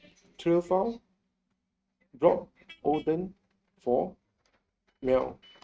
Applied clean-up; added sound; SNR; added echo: neural mask model RNNoise.